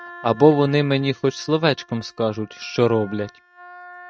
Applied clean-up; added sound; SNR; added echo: neural mask model RNNoise.